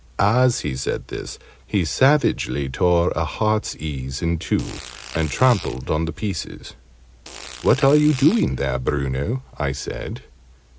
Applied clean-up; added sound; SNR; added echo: none; Fart; 17 dB; none.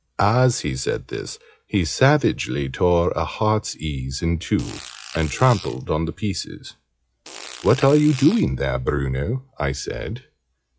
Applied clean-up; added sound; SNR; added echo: classical method log-MMSE.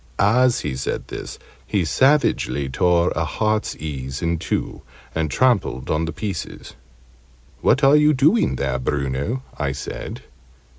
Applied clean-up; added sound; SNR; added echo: none; none; none; none.